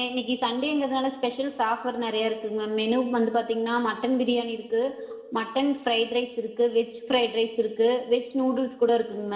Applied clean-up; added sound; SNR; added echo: none; none; none; reverberation time 0.9 s.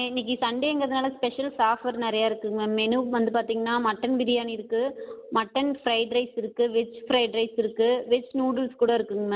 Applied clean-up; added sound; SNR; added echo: none; none; none; none.